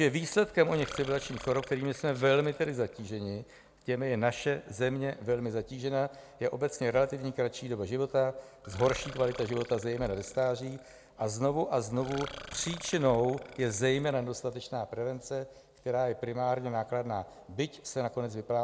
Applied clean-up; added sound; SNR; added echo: none; Burping, eructation; 16 dB; none.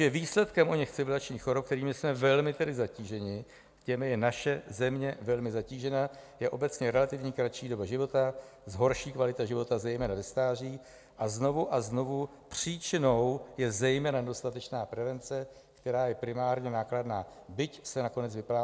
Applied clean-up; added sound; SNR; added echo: none; none; none; none.